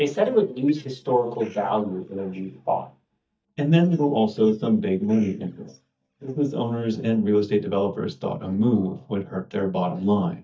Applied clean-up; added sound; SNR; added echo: neural mask model DeepFilterNet 3.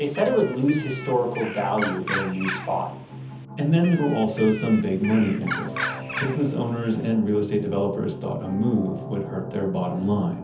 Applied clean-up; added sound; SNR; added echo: none; Bird; 11 dB; reverberation time 0.7 s.